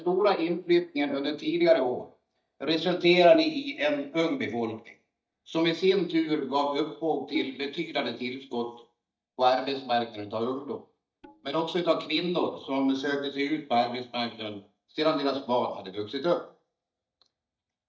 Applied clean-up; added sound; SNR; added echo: neural mask model DeepFilterNet 3.